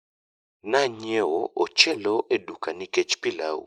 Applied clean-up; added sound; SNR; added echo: neural mask model Resemble Enhance denoiser.